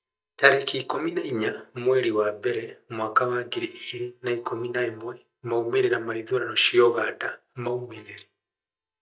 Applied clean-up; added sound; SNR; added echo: neural mask model DeepFilterNet 3.